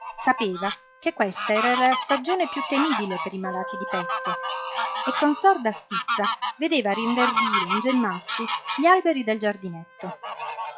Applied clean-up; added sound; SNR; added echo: classical method log-MMSE.